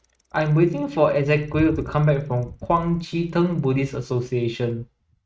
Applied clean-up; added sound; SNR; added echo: neural mask model RNNoise.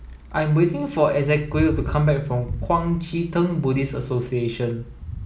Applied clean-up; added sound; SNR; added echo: none; Bicycle; 12 dB; none.